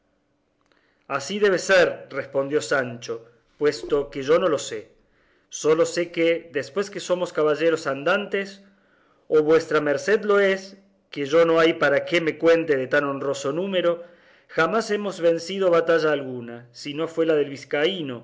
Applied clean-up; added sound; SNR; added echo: none; none; none; none.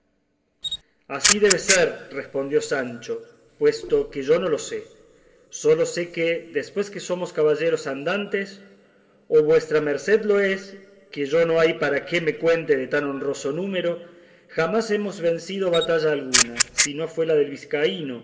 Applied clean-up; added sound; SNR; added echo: none; Camera; 0 dB; reverberation time 1.9 s.